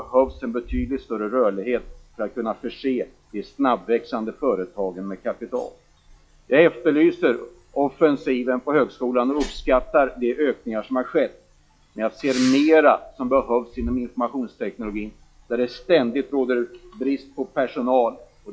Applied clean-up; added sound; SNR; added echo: classical method log-MMSE.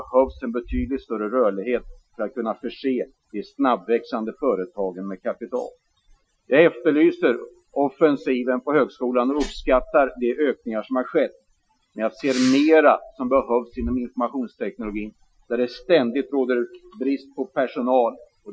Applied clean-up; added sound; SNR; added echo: classical method Wiener filter.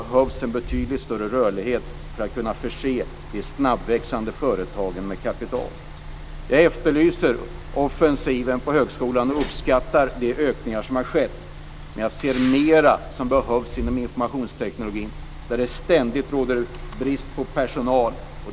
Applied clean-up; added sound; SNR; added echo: none; Truck; 13 dB; none.